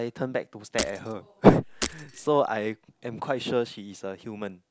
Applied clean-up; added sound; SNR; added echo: none; Shatter; 10 dB; none.